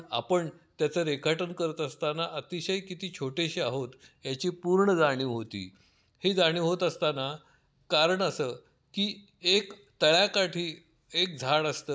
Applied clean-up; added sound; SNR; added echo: none; none; none; none.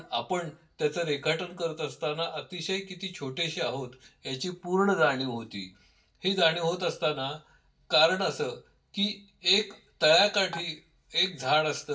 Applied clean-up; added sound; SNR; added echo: none; Dishes, pots, and pans; 17 dB; reverberation time 0.2 s.